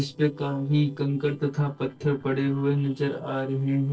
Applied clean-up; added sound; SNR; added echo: neural separator model SepFormer DNS4.